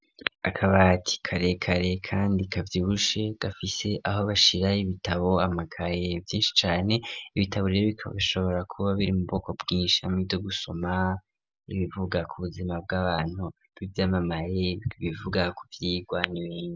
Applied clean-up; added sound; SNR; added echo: none; none; none; none.